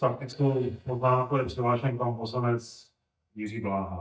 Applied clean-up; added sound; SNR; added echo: neural mask model DeepFilterNet 3.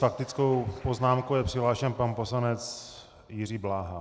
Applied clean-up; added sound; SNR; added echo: none; none; none; none.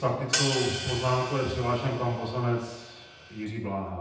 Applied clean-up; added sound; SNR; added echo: none; Hi-hat; 6 dB; reverberation time 0.9 s.